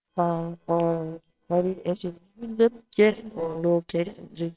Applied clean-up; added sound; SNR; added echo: neural separator model SepFormer WHAMR!.